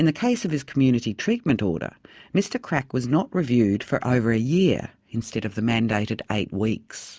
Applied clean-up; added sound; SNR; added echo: none; none; none; none.